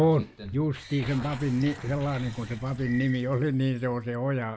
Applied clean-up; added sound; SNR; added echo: neural mask model Resemble Enhance denoiser.